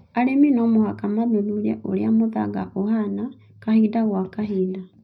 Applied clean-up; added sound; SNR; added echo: none; none; none; reverberation time 0.4 s.